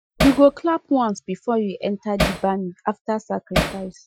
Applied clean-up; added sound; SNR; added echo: classical method Wiener filter.